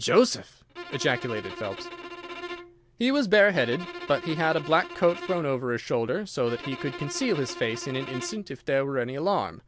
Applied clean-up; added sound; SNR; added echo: none; Bowed string instrument; 13 dB; none.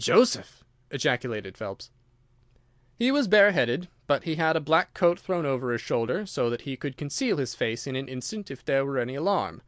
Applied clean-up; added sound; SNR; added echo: none; none; none; none.